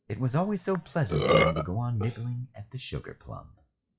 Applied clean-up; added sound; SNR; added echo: classical method WPE with log-MMSE.